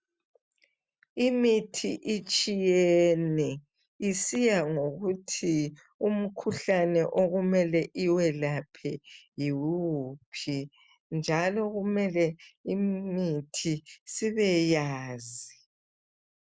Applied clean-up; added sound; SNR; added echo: none; none; none; none.